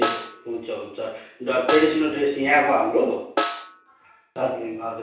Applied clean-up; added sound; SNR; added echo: none; Snare drum; 7 dB; reverberation time 0.7 s.